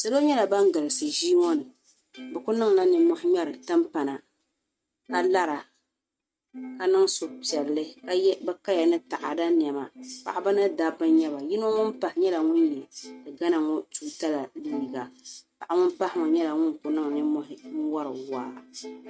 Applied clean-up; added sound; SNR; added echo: neural mask model RNNoise.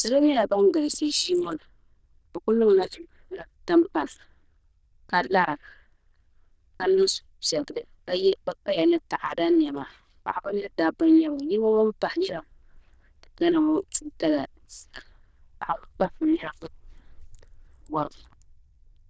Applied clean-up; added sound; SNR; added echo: neural diffusion model UNIVERSE++.